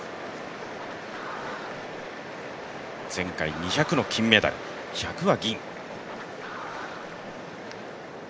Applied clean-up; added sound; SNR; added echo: none; Scratching (performance technique); 13 dB; none.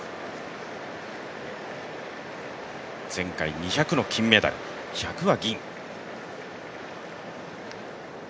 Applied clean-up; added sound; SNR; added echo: none; none; none; none.